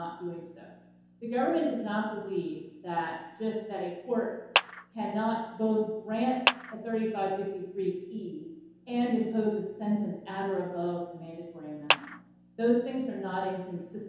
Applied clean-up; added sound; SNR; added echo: none; Clapping; 0 dB; reverberation time 0.9 s.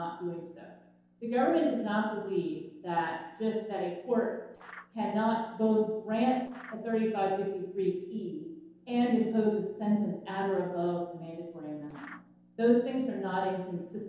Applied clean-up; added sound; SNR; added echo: neural separator model SepFormer DNS4.